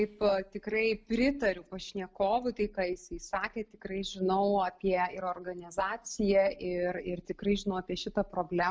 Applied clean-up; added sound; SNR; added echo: none; none; none; none.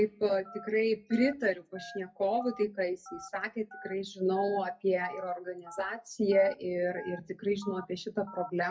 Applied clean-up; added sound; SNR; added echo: classical method WPE with log-MMSE.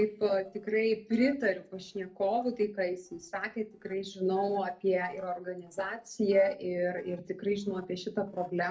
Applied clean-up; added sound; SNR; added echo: neural separator model SepFormer DNS4.